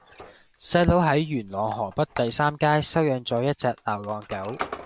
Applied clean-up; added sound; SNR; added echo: none; Squeak; 17 dB; none.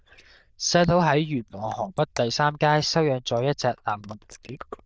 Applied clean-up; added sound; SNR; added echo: neural diffusion model UNIVERSE++.